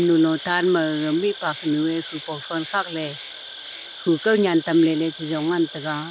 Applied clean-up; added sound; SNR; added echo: none; Insect; 15 dB; none.